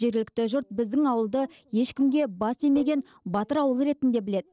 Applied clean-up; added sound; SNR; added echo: neural separator model SepFormer DNS4.